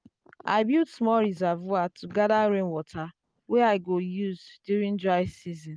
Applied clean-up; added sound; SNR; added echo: none; none; none; none.